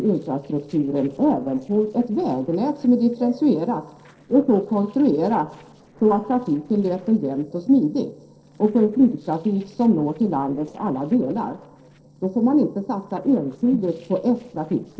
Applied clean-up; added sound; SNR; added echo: neural separator model SepFormer DNS4.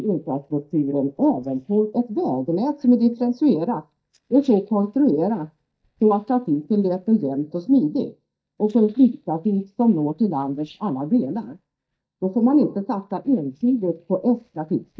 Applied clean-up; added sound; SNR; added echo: neural mask model DeepFilterNet 3.